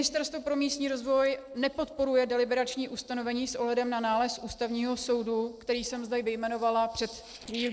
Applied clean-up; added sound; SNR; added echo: neural separator model SepFormer DNS4.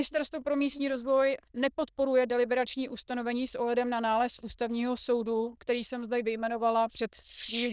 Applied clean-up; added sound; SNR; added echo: neural diffusion model UNIVERSE++.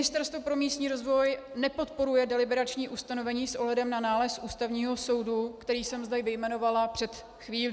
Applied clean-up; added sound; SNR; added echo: none; none; none; none.